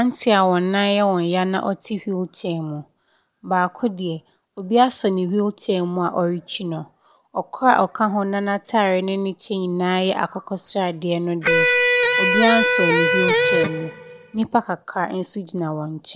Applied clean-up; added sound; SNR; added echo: none; Electric guitar; -3 dB; none.